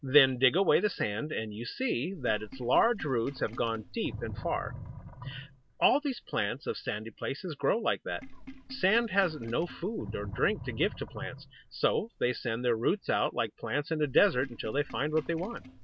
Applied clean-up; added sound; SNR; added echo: none; Sink (filling or washing); 15 dB; none.